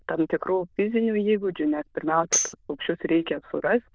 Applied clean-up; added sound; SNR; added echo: neural diffusion model UNIVERSE++.